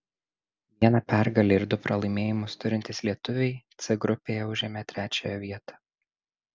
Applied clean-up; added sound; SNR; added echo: none; none; none; none.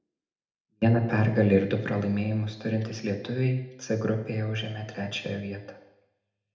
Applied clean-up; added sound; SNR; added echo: none; none; none; reverberation time 0.7 s.